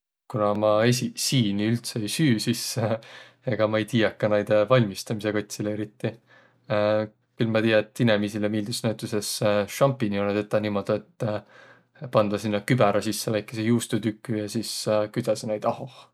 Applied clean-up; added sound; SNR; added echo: none; none; none; none.